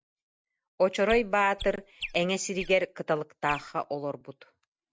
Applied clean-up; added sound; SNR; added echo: none; Chirp, tweet; 14 dB; none.